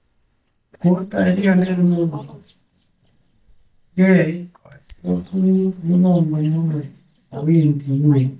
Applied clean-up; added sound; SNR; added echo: neural mask model DeepFilterNet 3.